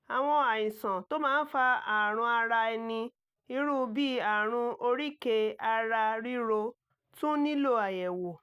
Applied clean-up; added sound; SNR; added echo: none; none; none; none.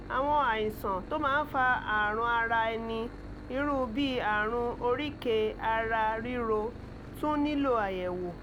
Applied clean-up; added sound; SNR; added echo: none; Engine / Boat, Water vehicle; 13 dB; none.